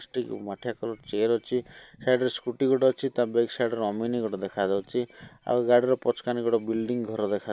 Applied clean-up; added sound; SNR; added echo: none; none; none; none.